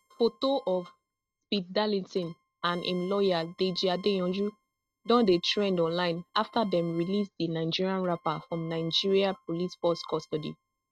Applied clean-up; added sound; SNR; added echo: neural mask model RNNoise.